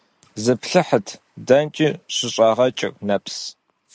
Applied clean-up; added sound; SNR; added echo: none; none; none; none.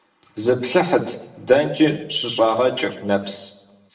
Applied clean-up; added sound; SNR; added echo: none; none; none; reverberation time 0.8 s.